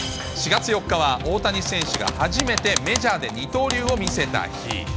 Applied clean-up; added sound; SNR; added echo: none; Typing; 9 dB; none.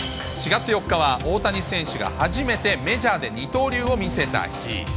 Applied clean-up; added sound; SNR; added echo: none; none; none; none.